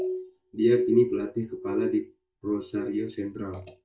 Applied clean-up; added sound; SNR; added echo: neural mask model DeepFilterNet 3.